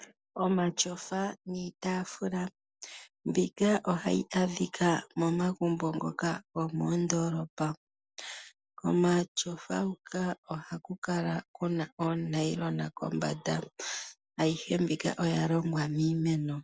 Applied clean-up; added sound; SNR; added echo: none; none; none; none.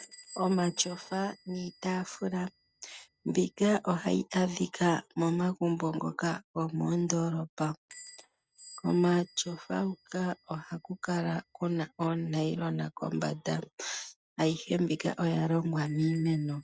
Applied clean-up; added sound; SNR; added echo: neural mask model RNNoise.